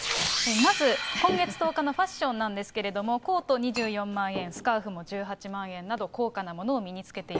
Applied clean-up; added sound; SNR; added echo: none; Chink, clink; 14 dB; none.